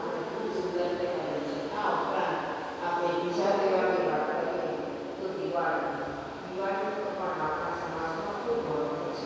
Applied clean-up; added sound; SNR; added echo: none; none; none; reverberation time 2.2 s.